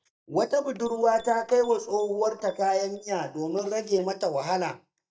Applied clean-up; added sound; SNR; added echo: neural mask model DeepFilterNet 3.